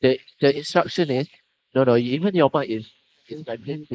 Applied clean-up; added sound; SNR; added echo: neural mask model Resemble Enhance denoiser.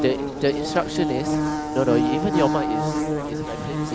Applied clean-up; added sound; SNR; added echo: none; Buzz / Bird; -1 dB; none.